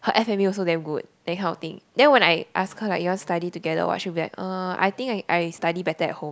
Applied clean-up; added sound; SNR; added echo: none; none; none; none.